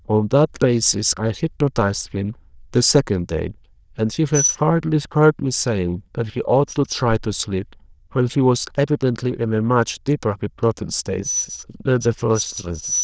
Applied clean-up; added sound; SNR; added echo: neural diffusion model UNIVERSE++.